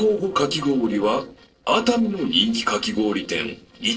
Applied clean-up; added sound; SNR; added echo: neural separator model SepFormer DNS4.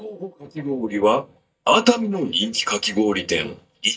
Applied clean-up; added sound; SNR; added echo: neural mask model DeepFilterNet 3.